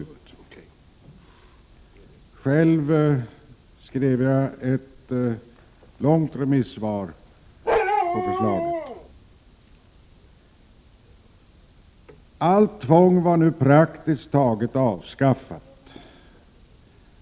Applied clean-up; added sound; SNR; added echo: none; Bark; 1 dB; none.